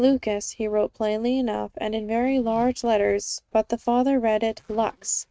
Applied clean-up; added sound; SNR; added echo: neural mask model RNNoise.